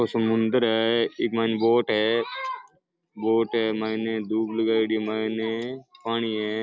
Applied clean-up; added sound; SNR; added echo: none; none; none; none.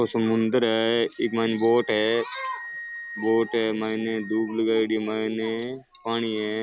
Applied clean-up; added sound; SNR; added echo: none; Wind instrument, woodwind instrument; 18 dB; none.